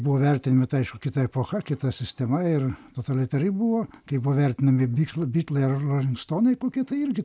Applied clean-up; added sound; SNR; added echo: none; none; none; none.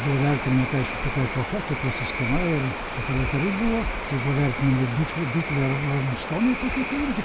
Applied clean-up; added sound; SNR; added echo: none; Waves, surf + Cricket / Frog; 4 dB; none.